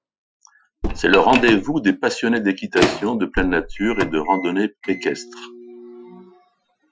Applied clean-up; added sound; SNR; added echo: classical method Wiener filter.